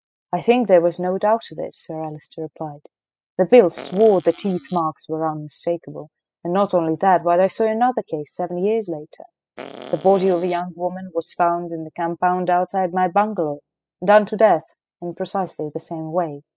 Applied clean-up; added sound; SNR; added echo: classical method spectral subtraction.